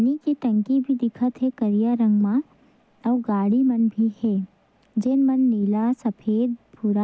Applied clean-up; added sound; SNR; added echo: none; none; none; none.